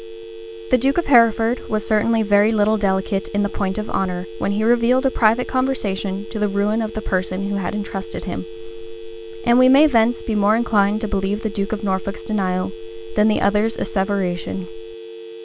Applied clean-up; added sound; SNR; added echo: none; Telephone; 14 dB; none.